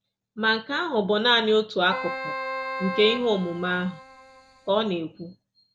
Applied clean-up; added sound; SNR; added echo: none; Keyboard (musical); 8 dB; none.